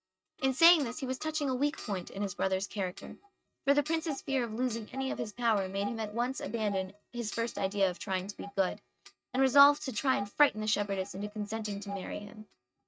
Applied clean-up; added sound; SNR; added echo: neural mask model RNNoise.